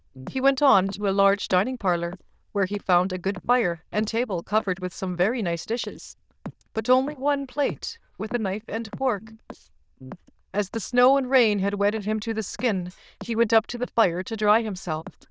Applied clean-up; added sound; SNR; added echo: neural diffusion model UNIVERSE++.